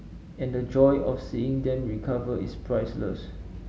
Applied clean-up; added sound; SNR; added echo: none; none; none; none.